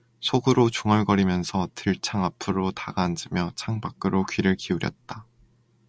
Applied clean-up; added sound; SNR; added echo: none; none; none; none.